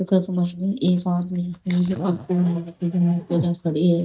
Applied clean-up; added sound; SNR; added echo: neural mask model DeepFilterNet 3.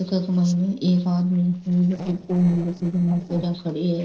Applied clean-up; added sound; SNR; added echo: neural separator model SepFormer DNS4.